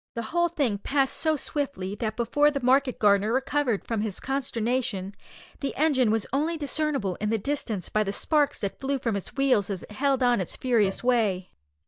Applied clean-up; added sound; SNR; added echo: neural mask model DeepFilterNet 3.